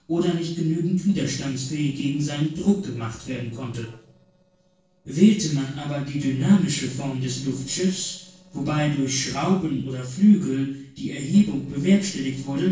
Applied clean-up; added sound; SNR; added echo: neural separator model SepFormer DNS4.